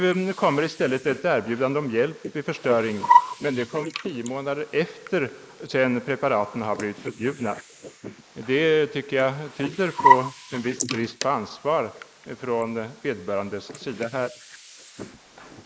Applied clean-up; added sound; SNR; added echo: neural mask model Resemble Enhance denoiser.